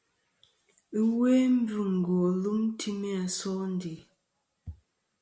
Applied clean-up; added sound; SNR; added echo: none; none; none; none.